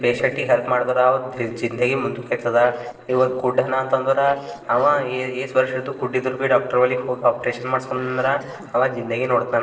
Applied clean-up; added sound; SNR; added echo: neural separator model SepFormer DNS4.